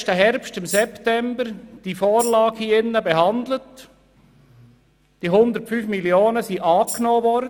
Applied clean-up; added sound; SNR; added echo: none; Tambourine; 12 dB; none.